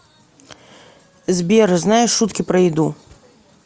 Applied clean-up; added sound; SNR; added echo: none; none; none; none.